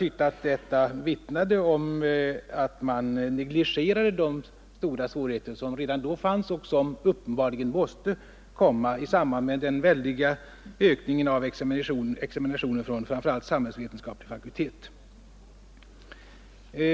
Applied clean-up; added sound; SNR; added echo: none; none; none; none.